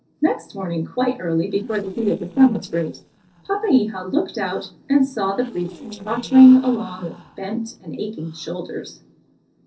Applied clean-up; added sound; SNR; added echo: neural separator model SepFormer DNS4.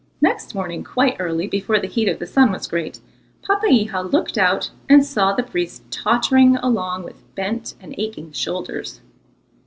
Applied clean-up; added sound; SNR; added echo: none; none; none; none.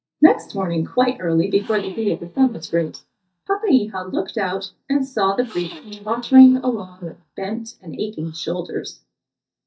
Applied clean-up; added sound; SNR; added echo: neural mask model DeepFilterNet 3.